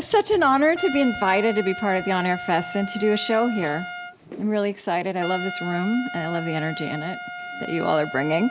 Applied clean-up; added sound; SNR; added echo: none; Trumpet; 11 dB; none.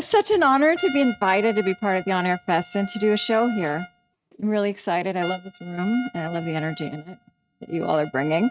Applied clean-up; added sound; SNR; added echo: neural mask model RNNoise.